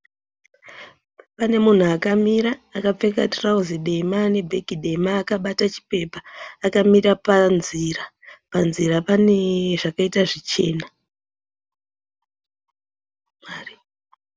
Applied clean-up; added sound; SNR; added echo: none; none; none; none.